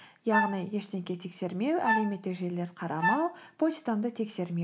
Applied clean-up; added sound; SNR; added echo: none; Wind instrument, woodwind instrument; 1 dB; none.